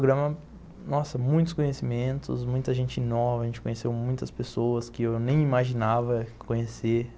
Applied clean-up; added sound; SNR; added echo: none; none; none; none.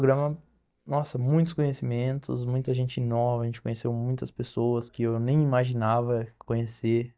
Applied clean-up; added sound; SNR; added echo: neural mask model DeepFilterNet 3.